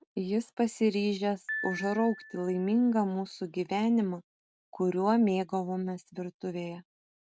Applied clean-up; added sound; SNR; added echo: none; Piano; 17 dB; none.